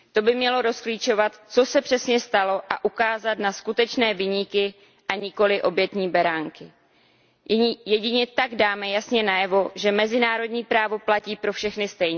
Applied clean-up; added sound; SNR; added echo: none; none; none; none.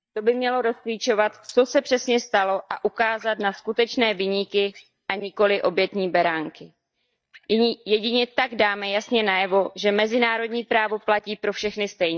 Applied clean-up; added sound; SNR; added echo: neural mask model DeepFilterNet 3.